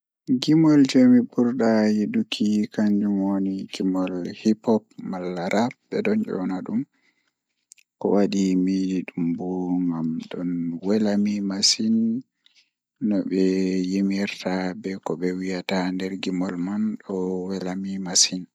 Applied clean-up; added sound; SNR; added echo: none; none; none; none.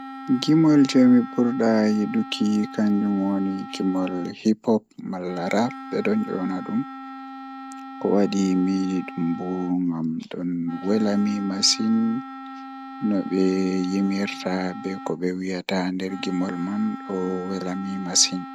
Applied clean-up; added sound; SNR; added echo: none; Wind instrument, woodwind instrument; 14 dB; none.